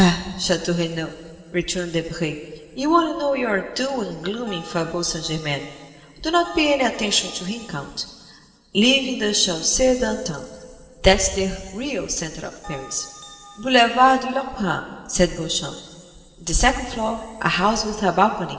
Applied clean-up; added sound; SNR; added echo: none; Bell; 20 dB; reverberation time 2.8 s.